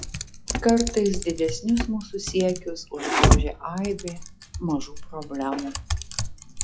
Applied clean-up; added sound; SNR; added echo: classical method log-MMSE.